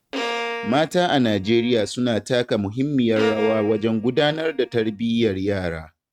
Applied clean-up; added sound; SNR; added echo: neural mask model RNNoise.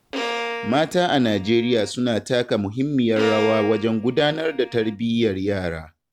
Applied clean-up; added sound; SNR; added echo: none; Bowed string instrument; 11 dB; none.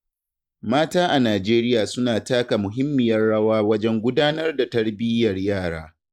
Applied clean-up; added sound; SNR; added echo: neural mask model Resemble Enhance denoiser.